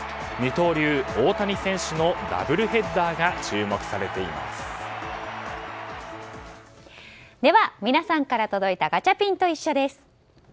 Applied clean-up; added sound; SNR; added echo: none; none; none; none.